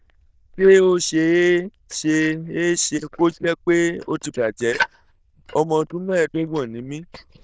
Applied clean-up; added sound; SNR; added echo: neural diffusion model UNIVERSE++.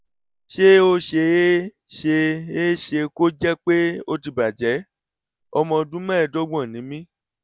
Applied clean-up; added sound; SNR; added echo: none; none; none; none.